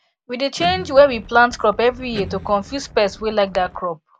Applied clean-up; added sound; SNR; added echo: none; Wind + Electric guitar; 16 dB; none.